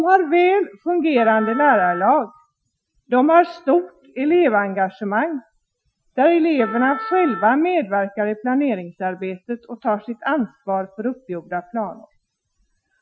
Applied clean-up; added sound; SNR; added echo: classical method Wiener filter.